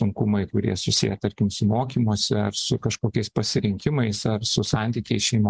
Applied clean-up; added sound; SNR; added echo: none; none; none; none.